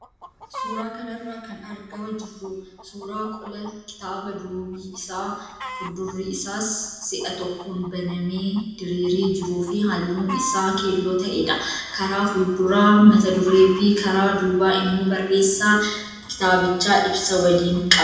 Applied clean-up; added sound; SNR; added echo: none; Chicken, rooster; 18 dB; reverberation time 1.0 s.